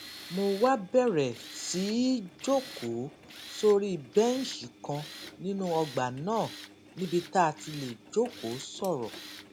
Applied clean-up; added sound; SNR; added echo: none; Engine + Tools; 16 dB; none.